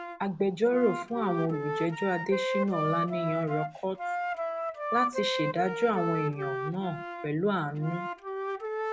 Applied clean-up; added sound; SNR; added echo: none; Wind instrument, woodwind instrument; 3 dB; none.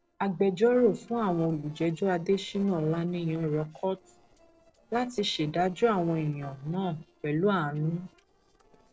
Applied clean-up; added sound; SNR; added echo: neural separator model SepFormer DNS4.